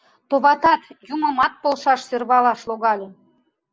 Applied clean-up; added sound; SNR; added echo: none; none; none; none.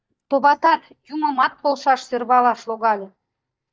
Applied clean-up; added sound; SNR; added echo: neural mask model DeepFilterNet 3.